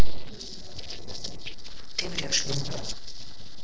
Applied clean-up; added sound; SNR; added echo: neural separator model SepFormer DNS4.